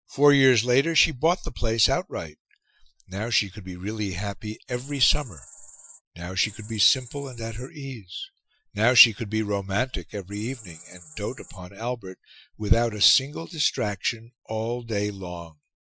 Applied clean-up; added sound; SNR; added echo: classical method Wiener filter.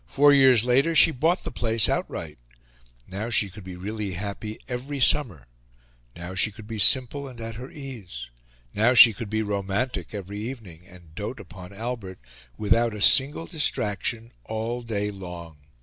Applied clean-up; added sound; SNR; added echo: none; none; none; none.